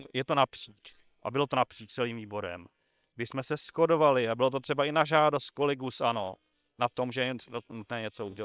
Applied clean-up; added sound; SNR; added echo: neural separator model SepFormer WHAM!.